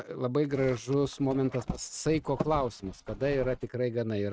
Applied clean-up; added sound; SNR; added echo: neural mask model RNNoise.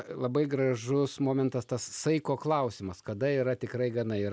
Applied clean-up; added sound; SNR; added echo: none; none; none; none.